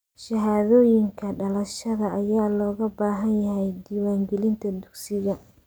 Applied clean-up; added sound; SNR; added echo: none; none; none; none.